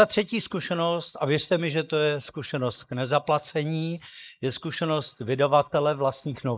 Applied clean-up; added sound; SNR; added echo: neural mask model Resemble Enhance denoiser.